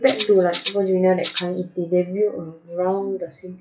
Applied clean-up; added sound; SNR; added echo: classical method WPE with log-MMSE.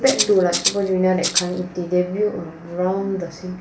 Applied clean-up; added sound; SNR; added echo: none; Rattle (instrument); 3 dB; reverberation time 0.3 s.